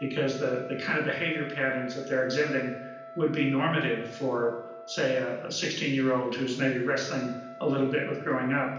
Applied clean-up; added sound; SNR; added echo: none; Trumpet; 16 dB; reverberation time 0.9 s.